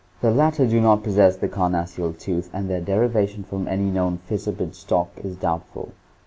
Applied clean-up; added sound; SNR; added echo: none; none; none; none.